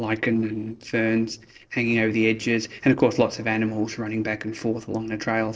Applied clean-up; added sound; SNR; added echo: neural separator model SepFormer DNS4.